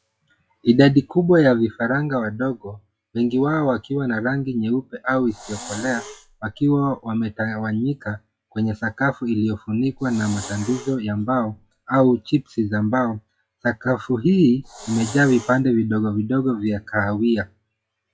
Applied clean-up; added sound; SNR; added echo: classical method log-MMSE.